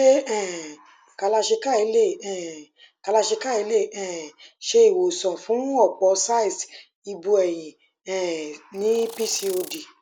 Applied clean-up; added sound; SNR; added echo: none; Insect; 17 dB; none.